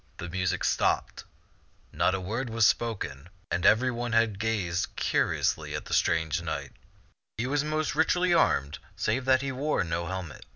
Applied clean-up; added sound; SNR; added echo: none; none; none; none.